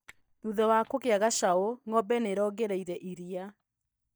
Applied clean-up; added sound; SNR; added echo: neural mask model DeepFilterNet 3.